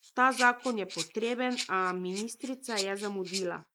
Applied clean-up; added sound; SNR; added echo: neural mask model Resemble Enhance denoiser.